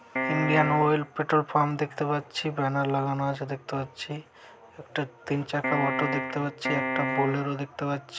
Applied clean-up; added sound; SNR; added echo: none; Piano; 2 dB; none.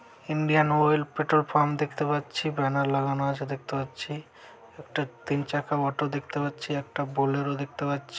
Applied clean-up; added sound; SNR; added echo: none; none; none; none.